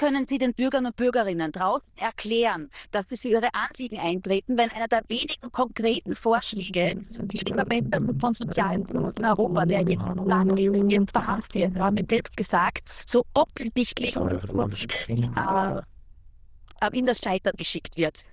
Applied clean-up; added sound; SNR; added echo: neural diffusion model UNIVERSE++.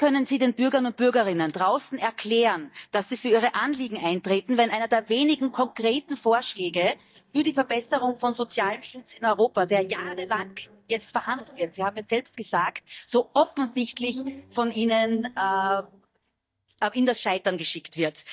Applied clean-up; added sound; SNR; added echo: neural mask model DeepFilterNet 3.